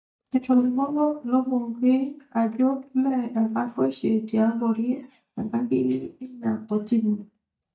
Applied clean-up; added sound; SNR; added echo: neural mask model DeepFilterNet 3.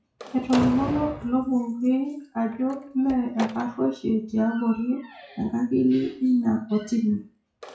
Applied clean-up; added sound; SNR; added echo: classical method WPE with log-MMSE.